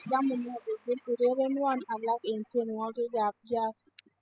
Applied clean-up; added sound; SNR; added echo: classical method spectral subtraction.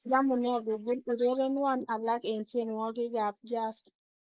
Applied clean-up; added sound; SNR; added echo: neural mask model Resemble Enhance denoiser.